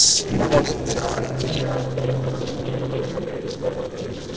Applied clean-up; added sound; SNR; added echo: neural separator model SepFormer DNS4.